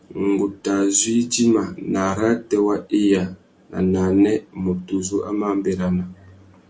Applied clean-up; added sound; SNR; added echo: none; none; none; none.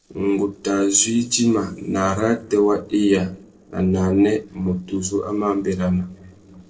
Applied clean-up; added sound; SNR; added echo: neural separator model SepFormer DNS4.